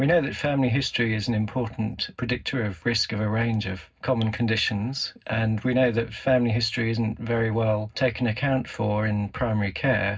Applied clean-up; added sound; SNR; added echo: none; Drip; 20 dB; reverberation time 0.4 s.